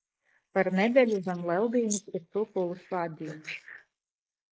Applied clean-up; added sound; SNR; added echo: neural mask model Resemble Enhance denoiser.